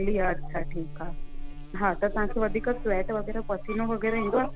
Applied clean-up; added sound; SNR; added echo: none; Buzz; 2 dB; none.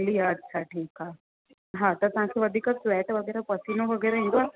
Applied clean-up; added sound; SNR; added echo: none; none; none; none.